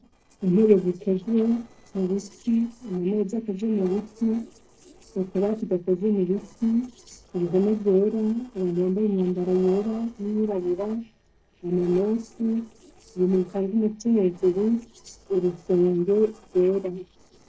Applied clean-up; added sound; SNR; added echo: neural separator model SepFormer DNS4.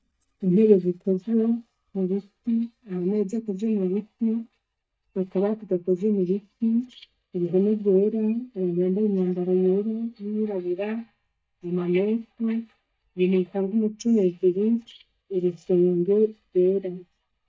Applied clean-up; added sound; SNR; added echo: neural mask model DeepFilterNet 3.